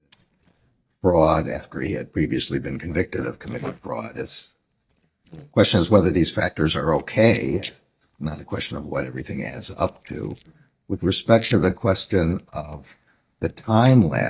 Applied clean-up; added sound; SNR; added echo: neural mask model DeepFilterNet 3.